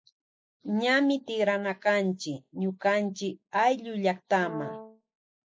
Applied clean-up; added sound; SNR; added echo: classical method log-MMSE.